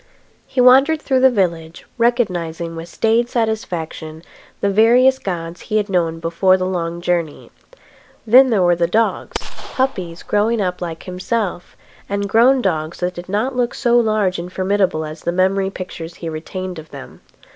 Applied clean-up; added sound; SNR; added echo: none; Gunshot, gunfire; 10 dB; none.